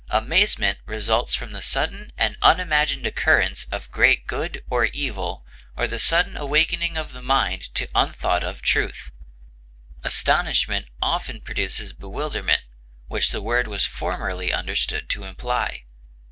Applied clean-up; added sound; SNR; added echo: none; none; none; none.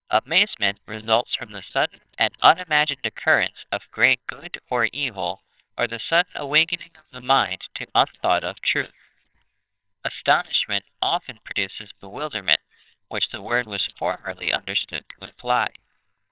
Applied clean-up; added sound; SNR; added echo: neural separator model SepFormer WHAMR!.